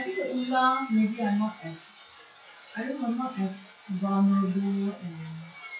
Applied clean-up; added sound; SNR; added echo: classical method log-MMSE.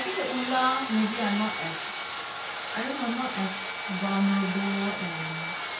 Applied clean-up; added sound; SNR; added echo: none; Sawing; 4 dB; none.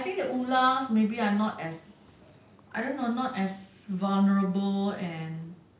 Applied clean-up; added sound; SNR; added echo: none; none; none; none.